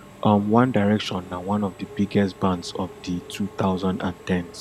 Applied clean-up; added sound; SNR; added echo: none; Engine / Mechanisms; 19 dB; none.